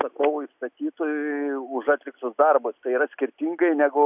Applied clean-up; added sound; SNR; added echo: none; none; none; none.